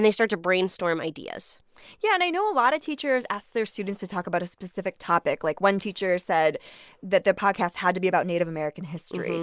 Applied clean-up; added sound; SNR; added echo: none; none; none; none.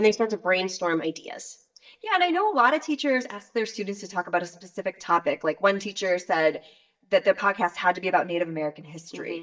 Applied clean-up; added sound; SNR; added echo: neural mask model DeepFilterNet 3.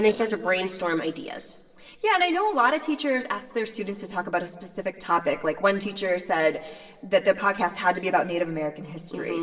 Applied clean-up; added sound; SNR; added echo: neural separator model SepFormer DNS4.